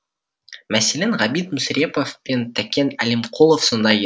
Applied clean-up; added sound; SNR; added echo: none; none; none; none.